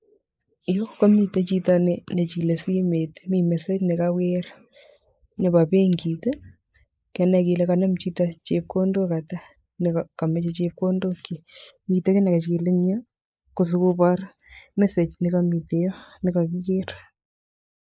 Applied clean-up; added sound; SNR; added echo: neural mask model Resemble Enhance denoiser.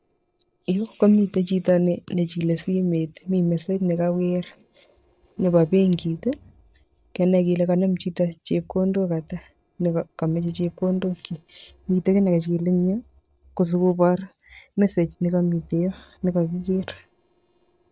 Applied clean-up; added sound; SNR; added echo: neural separator model SepFormer DNS4.